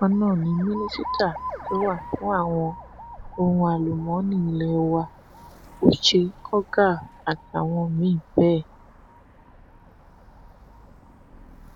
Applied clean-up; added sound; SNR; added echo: none; Alarm; 15 dB; none.